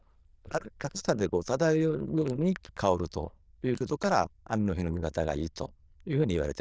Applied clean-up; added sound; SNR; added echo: neural diffusion model UNIVERSE++.